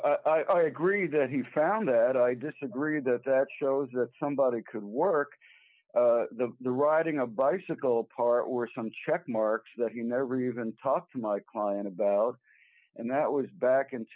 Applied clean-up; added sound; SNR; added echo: none; none; none; none.